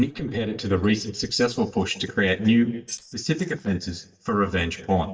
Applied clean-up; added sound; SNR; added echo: neural mask model DeepFilterNet 3.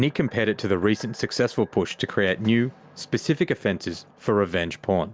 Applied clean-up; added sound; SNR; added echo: none; none; none; none.